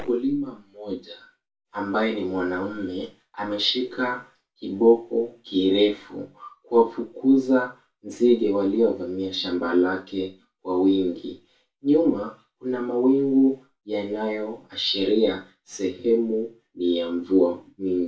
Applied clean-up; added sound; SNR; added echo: none; none; none; reverberation time 0.2 s.